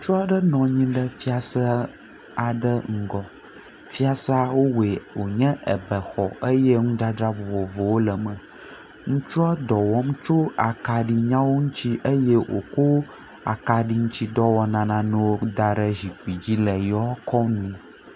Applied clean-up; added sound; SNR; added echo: none; none; none; none.